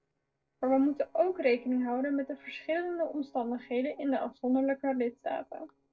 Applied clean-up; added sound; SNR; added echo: neural separator model SepFormer DNS4.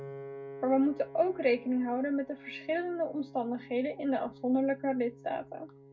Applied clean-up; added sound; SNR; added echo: none; Piano; 17 dB; reverberation time 0.3 s.